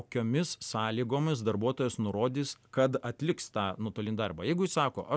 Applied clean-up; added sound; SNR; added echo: none; none; none; none.